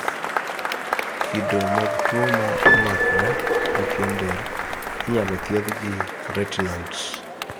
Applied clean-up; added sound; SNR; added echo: none; Applause / Crowd / Cheering + Piano; -5 dB; none.